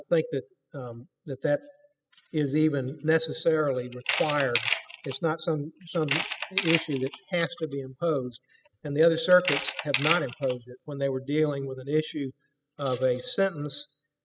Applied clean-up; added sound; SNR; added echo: classical method spectral subtraction.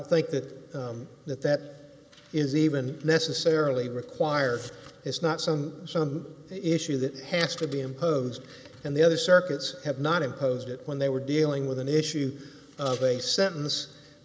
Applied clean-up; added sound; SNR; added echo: none; none; none; none.